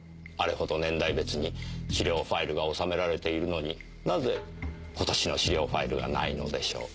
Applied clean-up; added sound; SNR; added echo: none; none; none; none.